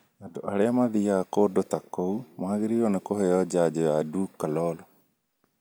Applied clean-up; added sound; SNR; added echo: none; none; none; none.